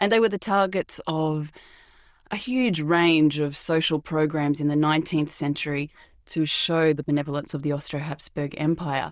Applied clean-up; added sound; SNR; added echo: neural diffusion model UNIVERSE++.